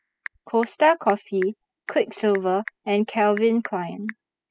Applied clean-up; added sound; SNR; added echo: classical method spectral subtraction.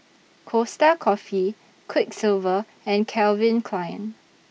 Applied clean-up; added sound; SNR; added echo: none; none; none; none.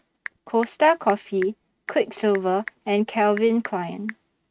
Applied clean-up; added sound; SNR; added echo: neural mask model RNNoise.